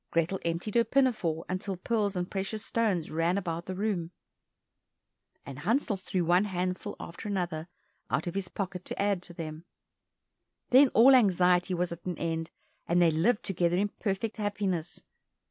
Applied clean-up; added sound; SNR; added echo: none; none; none; none.